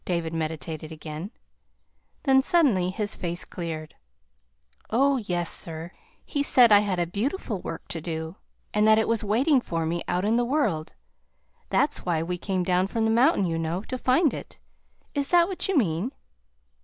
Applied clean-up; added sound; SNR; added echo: none; none; none; none.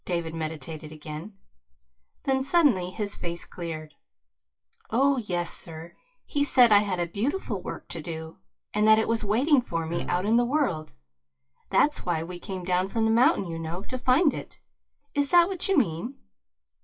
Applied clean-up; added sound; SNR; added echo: classical method WPE with log-MMSE.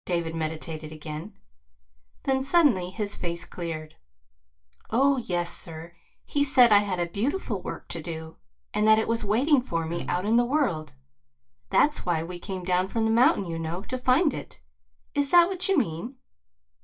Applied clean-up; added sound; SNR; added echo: neural mask model DeepFilterNet 3.